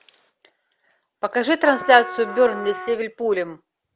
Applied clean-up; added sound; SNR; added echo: none; Trumpet; 12 dB; none.